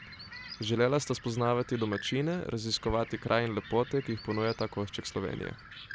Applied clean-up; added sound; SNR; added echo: none; Bird; 15 dB; none.